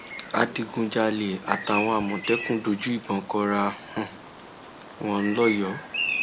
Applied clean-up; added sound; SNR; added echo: none; Bird vocalization, bird call, bird song; 8 dB; none.